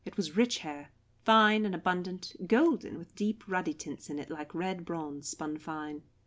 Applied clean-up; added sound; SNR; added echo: none; none; none; none.